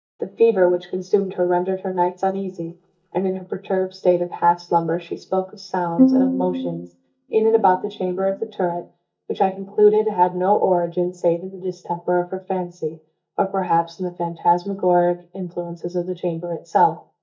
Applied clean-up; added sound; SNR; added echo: neural mask model DeepFilterNet 3.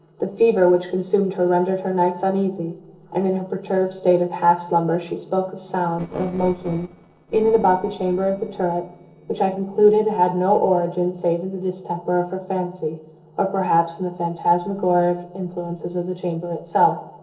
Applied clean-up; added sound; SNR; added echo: neural separator model SepFormer DNS4.